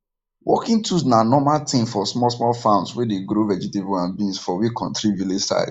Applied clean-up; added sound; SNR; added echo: neural mask model Resemble Enhance denoiser.